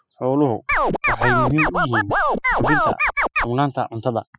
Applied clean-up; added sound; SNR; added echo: classical method Wiener filter.